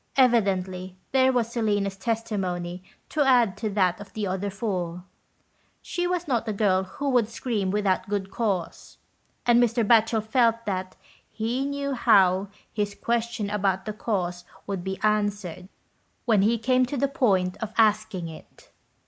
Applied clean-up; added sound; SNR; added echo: none; none; none; none.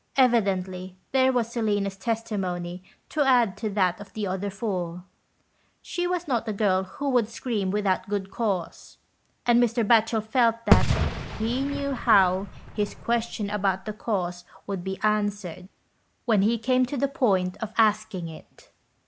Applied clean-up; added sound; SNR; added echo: none; Fireworks; 1 dB; none.